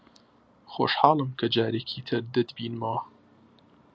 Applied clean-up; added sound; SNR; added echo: none; none; none; none.